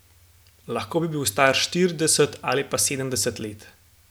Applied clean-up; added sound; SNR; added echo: none; none; none; none.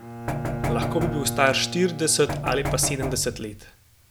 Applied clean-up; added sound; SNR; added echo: none; Bowed string instrument + Knock; 4 dB; none.